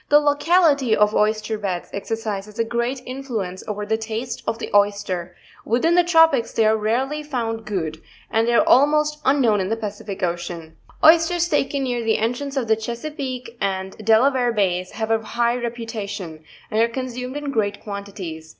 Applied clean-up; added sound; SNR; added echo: none; none; none; none.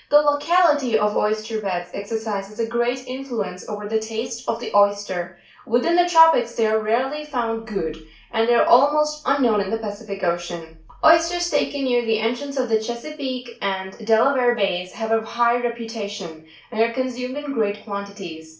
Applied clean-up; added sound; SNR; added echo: none; none; none; reverberation time 0.3 s.